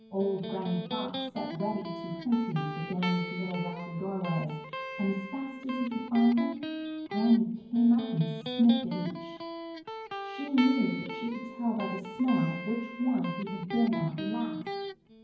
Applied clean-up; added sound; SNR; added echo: none; Electric guitar; 8 dB; reverberation time 0.9 s.